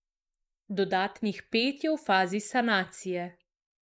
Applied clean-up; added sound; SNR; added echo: neural mask model Resemble Enhance denoiser.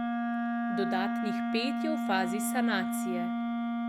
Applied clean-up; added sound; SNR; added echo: none; Wind instrument, woodwind instrument; -4 dB; none.